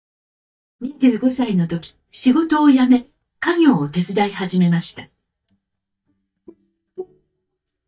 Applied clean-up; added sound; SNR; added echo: neural mask model DeepFilterNet 3.